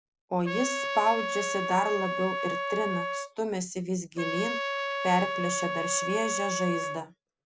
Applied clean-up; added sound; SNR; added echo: none; Trumpet; 2 dB; none.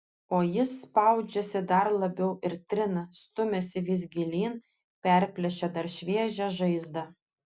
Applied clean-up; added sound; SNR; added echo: none; none; none; none.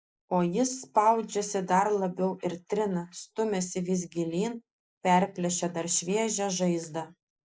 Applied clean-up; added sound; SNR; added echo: neural mask model Resemble Enhance denoiser.